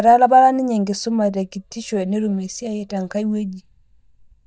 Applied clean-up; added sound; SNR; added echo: neural mask model DeepFilterNet 3.